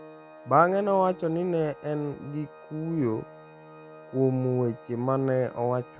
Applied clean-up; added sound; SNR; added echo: none; Organ; 20 dB; none.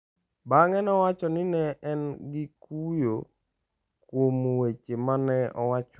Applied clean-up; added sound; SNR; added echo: none; none; none; none.